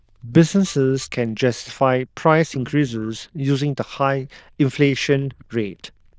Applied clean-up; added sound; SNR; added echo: neural diffusion model UNIVERSE++.